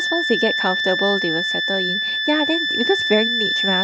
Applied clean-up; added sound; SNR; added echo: none; Wind instrument, woodwind instrument; -1 dB; none.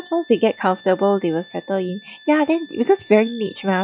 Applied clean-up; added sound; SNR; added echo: classical method log-MMSE.